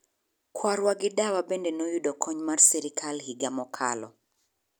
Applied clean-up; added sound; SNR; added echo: none; none; none; none.